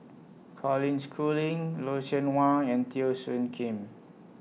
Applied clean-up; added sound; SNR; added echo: none; none; none; none.